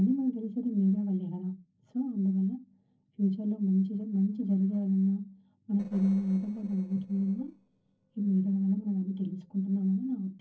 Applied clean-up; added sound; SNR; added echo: neural separator model SepFormer DNS4.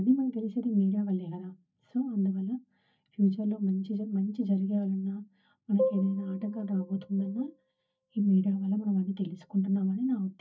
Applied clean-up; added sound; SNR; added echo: neural mask model DeepFilterNet 3.